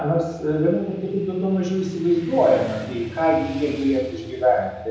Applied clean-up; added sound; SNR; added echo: none; Motorcycle / Traffic noise, roadway noise; 17 dB; reverberation time 0.9 s.